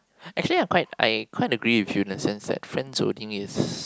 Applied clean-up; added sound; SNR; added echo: none; none; none; none.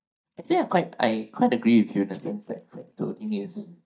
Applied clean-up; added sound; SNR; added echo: neural mask model DeepFilterNet 3.